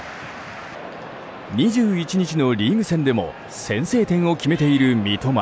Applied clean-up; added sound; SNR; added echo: none; none; none; none.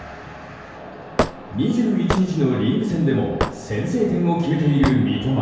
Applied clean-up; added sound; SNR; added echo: none; Hammer / Wood; 9 dB; reverberation time 1.2 s.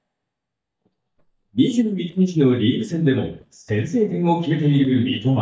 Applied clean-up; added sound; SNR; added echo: neural mask model DeepFilterNet 3.